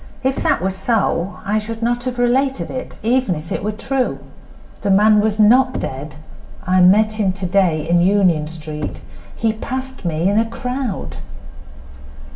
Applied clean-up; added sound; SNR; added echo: none; Knock / Wood; 15 dB; reverberation time 0.7 s.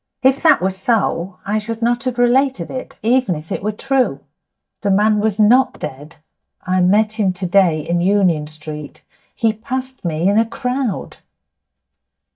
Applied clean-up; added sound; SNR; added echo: neural mask model DeepFilterNet 3.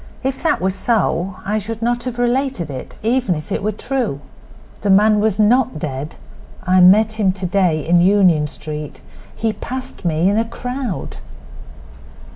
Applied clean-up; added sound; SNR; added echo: none; none; none; none.